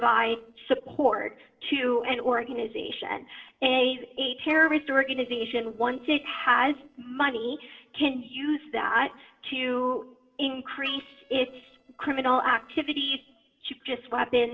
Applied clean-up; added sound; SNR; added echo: neural separator model SepFormer DNS4.